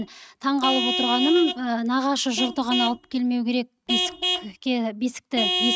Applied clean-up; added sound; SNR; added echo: neural mask model RNNoise.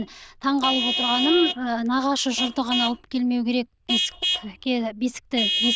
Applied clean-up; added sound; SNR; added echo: neural diffusion model UNIVERSE++.